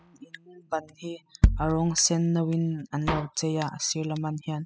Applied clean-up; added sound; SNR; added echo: classical method spectral subtraction.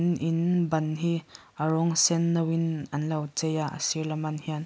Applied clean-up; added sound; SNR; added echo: none; none; none; none.